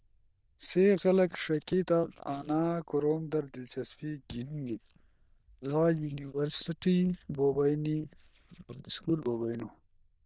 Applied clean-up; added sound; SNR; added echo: neural diffusion model UNIVERSE++.